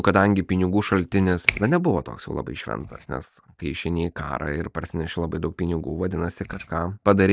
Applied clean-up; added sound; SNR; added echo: neural mask model DeepFilterNet 3.